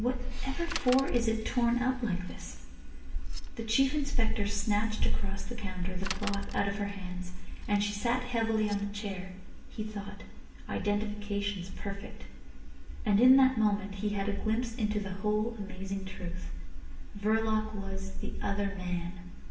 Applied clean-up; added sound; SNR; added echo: none; Bicycle; 18 dB; reverberation time 0.9 s.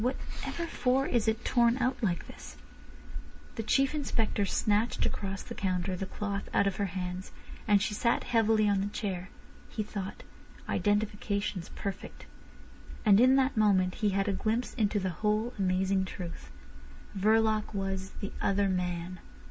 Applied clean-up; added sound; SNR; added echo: none; none; none; none.